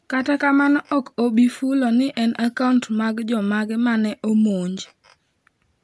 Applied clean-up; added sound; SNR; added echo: none; none; none; none.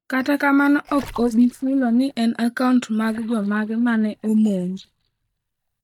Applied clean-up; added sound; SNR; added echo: neural mask model DeepFilterNet 3.